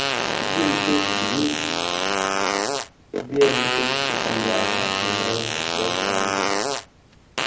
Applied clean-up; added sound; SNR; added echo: none; Fart; -4 dB; reverberation time 0.8 s.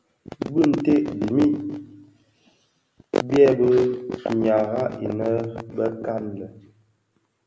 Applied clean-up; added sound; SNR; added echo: none; none; none; none.